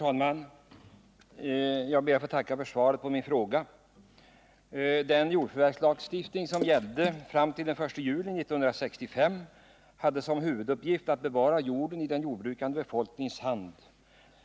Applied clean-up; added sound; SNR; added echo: none; Water / Splash, splatter; 13 dB; none.